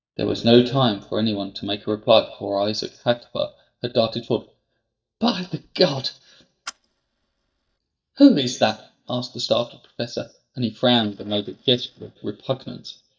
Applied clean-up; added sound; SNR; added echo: neural mask model DeepFilterNet 3.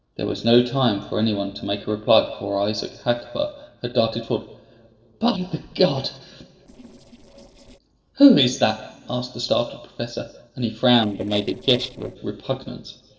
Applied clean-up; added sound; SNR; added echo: neural separator model SepFormer DNS4.